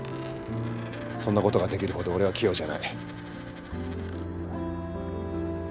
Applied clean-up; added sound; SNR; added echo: none; Coin (dropping); 17 dB; none.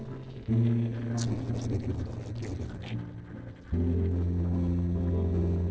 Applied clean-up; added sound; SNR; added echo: neural separator model SepFormer DNS4.